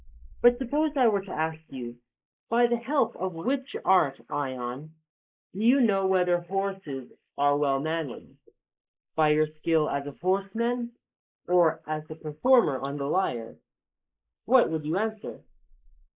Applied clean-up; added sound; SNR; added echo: neural mask model Resemble Enhance denoiser.